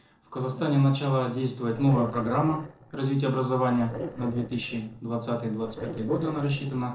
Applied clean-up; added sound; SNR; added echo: neural separator model SepFormer DNS4.